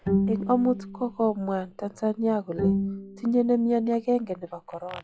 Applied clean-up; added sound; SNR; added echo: classical method log-MMSE.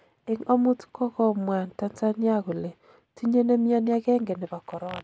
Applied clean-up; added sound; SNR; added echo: none; none; none; none.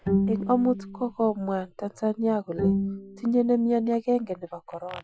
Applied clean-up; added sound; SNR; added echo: classical method Wiener filter.